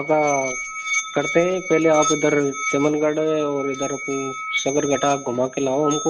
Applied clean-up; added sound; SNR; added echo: none; Musical instrument; 7 dB; none.